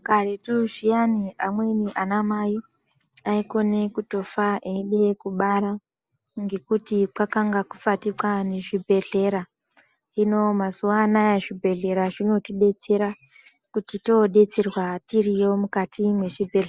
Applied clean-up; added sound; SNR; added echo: none; none; none; none.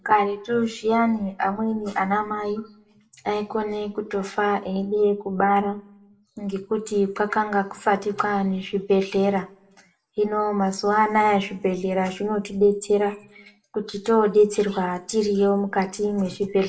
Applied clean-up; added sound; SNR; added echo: none; none; none; reverberation time 0.3 s.